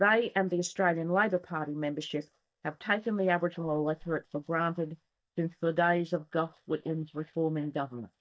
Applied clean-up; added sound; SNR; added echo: neural mask model DeepFilterNet 3.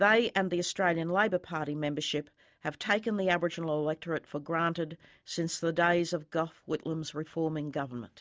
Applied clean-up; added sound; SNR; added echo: none; none; none; none.